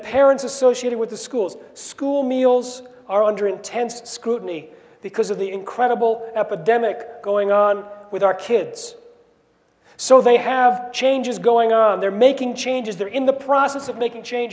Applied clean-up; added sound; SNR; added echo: none; none; none; none.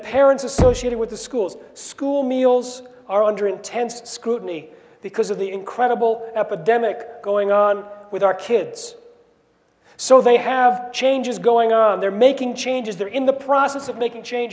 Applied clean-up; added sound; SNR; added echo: none; Knock; 9 dB; none.